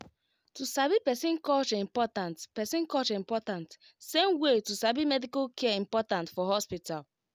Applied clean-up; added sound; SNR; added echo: none; none; none; none.